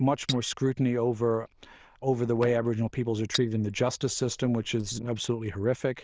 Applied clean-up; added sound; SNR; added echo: neural diffusion model UNIVERSE++.